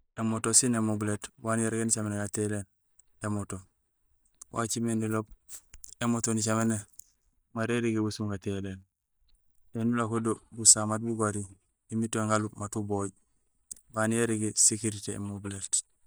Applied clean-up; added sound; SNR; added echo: neural mask model DeepFilterNet 3.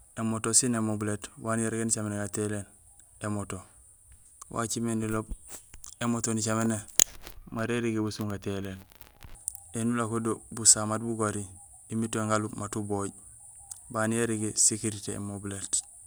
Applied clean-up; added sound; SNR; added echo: none; none; none; none.